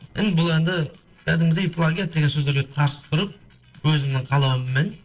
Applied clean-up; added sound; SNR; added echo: neural separator model SepFormer DNS4.